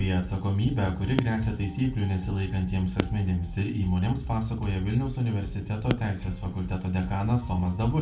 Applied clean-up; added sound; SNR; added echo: none; Fireworks; 11 dB; reverberation time 0.3 s.